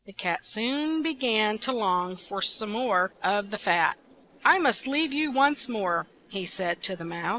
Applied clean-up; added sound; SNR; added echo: neural separator model SepFormer DNS4.